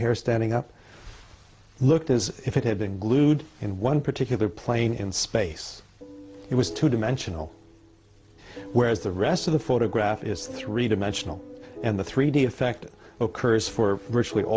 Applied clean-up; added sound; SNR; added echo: none; none; none; none.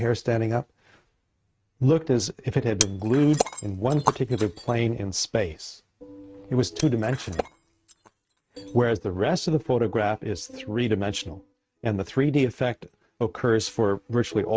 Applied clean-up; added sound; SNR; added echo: neural mask model RNNoise.